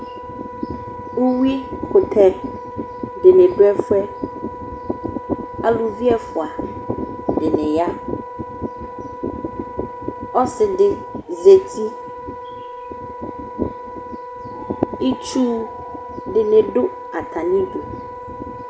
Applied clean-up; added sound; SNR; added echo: none; Wind instrument, woodwind instrument; 13 dB; none.